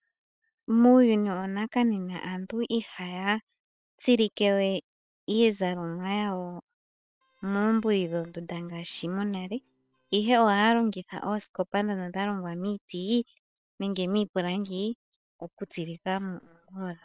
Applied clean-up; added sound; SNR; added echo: neural separator model SepFormer WHAM!.